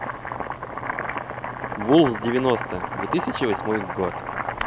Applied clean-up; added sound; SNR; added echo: none; Boiling; 5 dB; none.